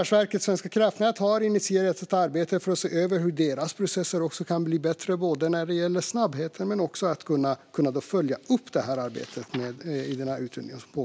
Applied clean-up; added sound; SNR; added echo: none; none; none; none.